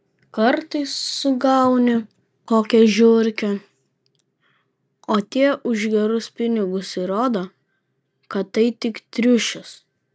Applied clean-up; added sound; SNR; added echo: none; none; none; none.